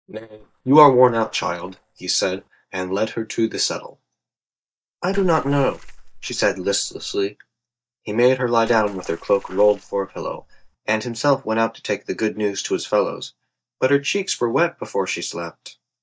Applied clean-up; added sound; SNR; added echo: neural mask model DeepFilterNet 3.